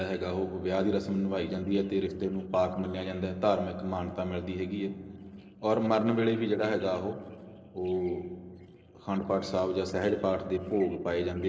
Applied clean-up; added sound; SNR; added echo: neural separator model SepFormer DNS4.